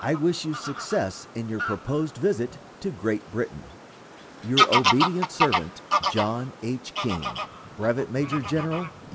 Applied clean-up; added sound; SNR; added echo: none; Bird vocalization, bird call, bird song / Fowl; 1 dB; none.